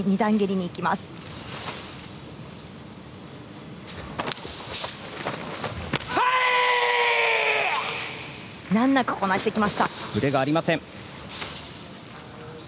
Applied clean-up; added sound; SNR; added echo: none; none; none; none.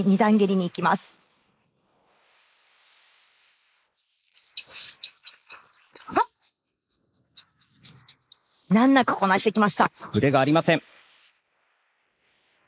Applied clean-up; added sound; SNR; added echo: neural mask model Resemble Enhance denoiser.